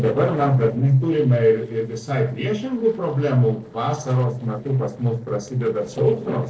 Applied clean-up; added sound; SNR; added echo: neural separator model SepFormer DNS4.